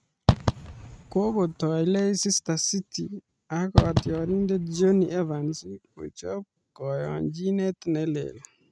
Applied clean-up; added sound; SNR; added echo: neural mask model RNNoise.